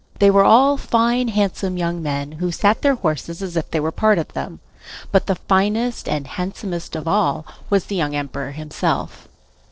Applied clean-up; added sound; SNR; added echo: neural separator model SepFormer DNS4.